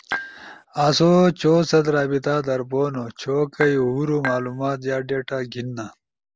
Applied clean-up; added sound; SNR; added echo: none; Dishes, pots, and pans / Chink, clink; 10 dB; none.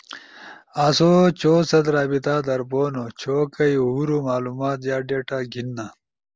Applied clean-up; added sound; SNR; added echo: none; none; none; none.